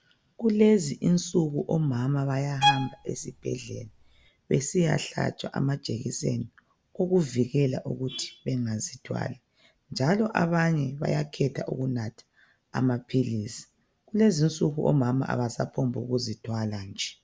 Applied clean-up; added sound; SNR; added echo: none; Bowed string instrument; 3 dB; none.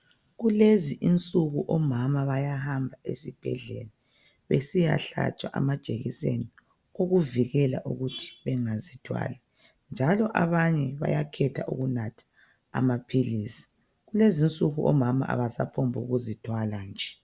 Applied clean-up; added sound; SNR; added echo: none; none; none; none.